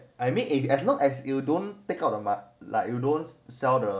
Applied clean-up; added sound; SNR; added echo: none; none; none; none.